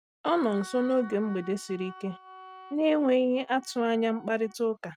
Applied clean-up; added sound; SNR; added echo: neural mask model RNNoise.